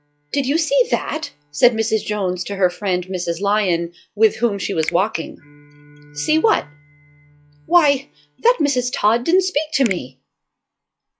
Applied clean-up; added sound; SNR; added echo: classical method log-MMSE.